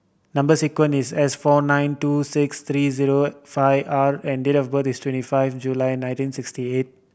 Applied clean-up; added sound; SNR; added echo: none; none; none; none.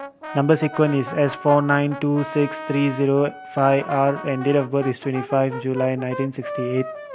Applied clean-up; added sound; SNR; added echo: none; Wind instrument, woodwind instrument + Brass instrument; 12 dB; none.